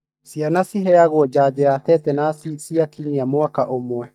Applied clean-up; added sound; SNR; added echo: neural mask model DeepFilterNet 3.